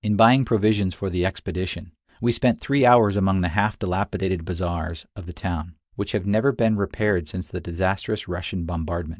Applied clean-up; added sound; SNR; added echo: neural mask model DeepFilterNet 3.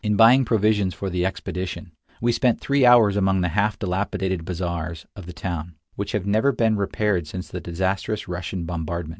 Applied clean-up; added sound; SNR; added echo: none; none; none; none.